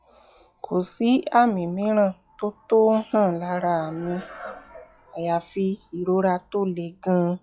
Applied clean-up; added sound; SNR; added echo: classical method log-MMSE.